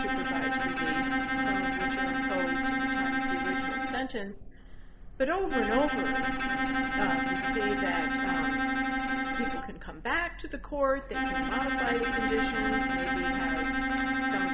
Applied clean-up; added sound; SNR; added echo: none; Bowed string instrument; -4 dB; none.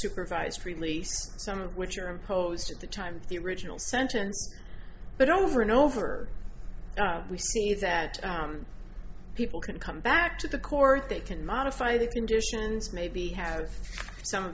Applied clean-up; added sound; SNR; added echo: none; none; none; none.